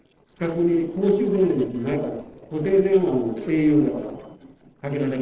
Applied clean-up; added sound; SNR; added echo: neural separator model SepFormer DNS4.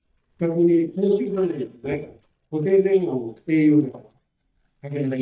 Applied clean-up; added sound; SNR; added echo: neural mask model DeepFilterNet 3.